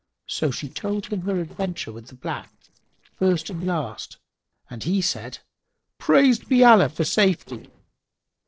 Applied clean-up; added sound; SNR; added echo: neural separator model SepFormer DNS4.